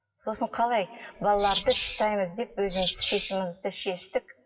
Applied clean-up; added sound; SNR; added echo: classical method WPE with log-MMSE.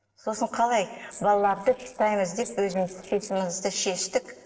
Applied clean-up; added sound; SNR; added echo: neural separator model SepFormer DNS4.